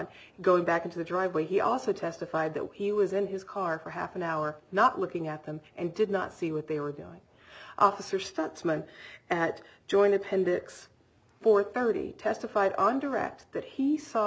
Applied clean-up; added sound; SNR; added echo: none; none; none; none.